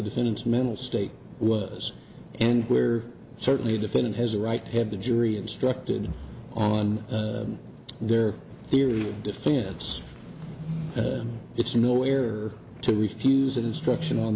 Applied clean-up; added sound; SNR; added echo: none; none; none; none.